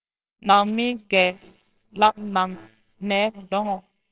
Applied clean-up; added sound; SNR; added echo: neural separator model SepFormer WHAMR!.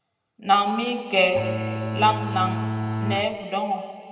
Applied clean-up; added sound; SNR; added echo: none; Bowed string instrument; 4 dB; reverberation time 2.5 s.